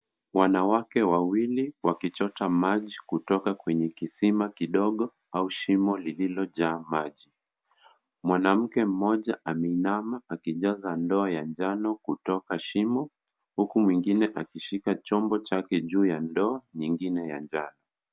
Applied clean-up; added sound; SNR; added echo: none; none; none; none.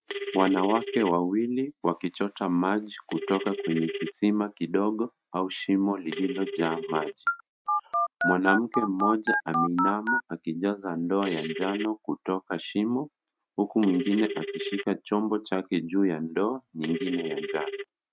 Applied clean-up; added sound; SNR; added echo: neural mask model RNNoise.